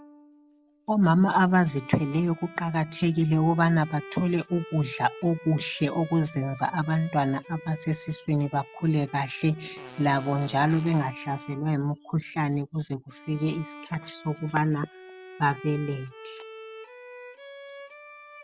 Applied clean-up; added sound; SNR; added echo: none; Bowed string instrument + Fart; 19 dB; none.